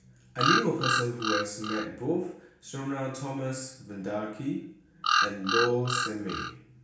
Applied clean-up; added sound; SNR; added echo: none; Bird vocalization, bird call, bird song; -3 dB; reverberation time 0.6 s.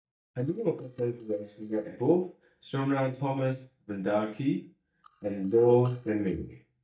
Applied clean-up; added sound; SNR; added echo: neural mask model DeepFilterNet 3.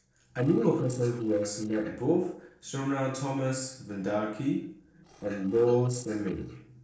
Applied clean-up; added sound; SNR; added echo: neural separator model SepFormer DNS4.